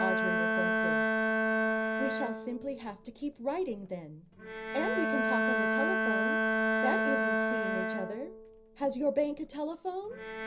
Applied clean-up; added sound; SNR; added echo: none; Bowed string instrument; -5 dB; reverberation time 0.4 s.